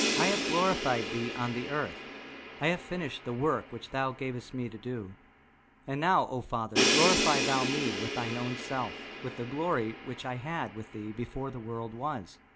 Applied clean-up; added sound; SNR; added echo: none; Crash cymbal; 2 dB; none.